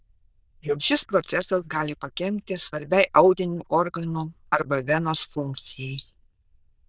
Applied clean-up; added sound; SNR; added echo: neural diffusion model UNIVERSE++.